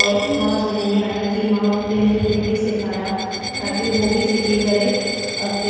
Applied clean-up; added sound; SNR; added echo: none; Coin (dropping); 9 dB; reverberation time 1.9 s.